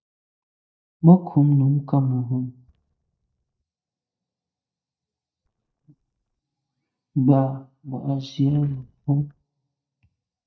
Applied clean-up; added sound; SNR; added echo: neural mask model DeepFilterNet 3.